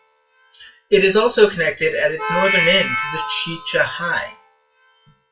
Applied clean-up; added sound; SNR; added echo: classical method WPE with log-MMSE.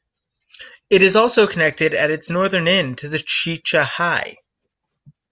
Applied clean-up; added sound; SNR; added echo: none; none; none; none.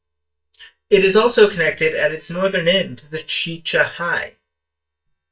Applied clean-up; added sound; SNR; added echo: neural mask model DeepFilterNet 3.